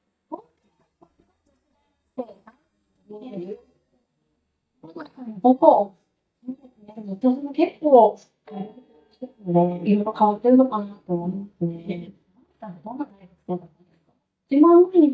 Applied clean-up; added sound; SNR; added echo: neural mask model DeepFilterNet 3.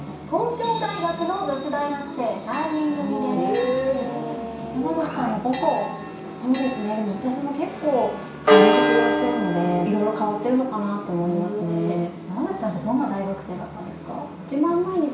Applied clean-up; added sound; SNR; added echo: none; Church bell; 3 dB; reverberation time 0.6 s.